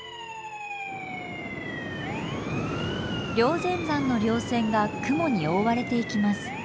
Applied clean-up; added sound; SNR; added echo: none; Siren; 10 dB; none.